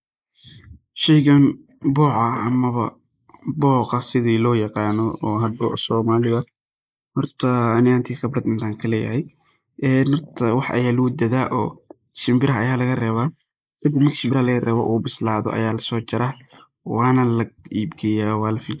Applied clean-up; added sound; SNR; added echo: neural mask model Resemble Enhance denoiser.